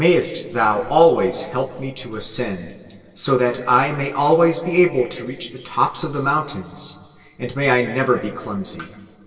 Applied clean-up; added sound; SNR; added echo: none; none; none; reverberation time 2.3 s.